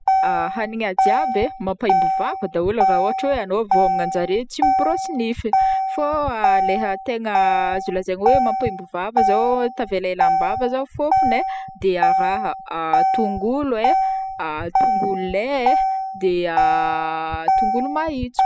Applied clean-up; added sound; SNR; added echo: classical method spectral subtraction.